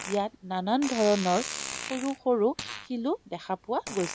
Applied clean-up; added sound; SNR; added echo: none; Fart; 11 dB; none.